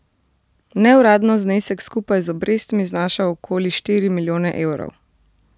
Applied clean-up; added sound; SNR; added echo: none; none; none; none.